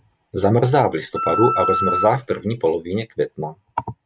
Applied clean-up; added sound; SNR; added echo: none; Wind instrument, woodwind instrument; 2 dB; none.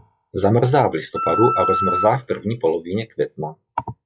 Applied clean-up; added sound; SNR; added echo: classical method log-MMSE.